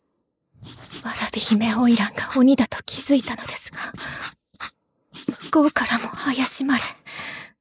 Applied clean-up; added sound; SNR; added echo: neural mask model Resemble Enhance denoiser.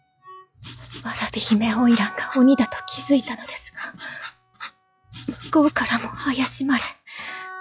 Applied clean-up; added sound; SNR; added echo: classical method log-MMSE.